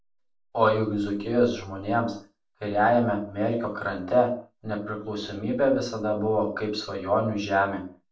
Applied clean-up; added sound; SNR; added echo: none; none; none; reverberation time 0.4 s.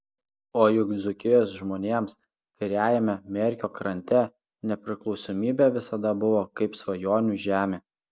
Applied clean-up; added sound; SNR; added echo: none; none; none; none.